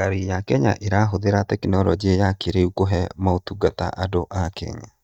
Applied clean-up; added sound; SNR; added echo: neural mask model DeepFilterNet 3.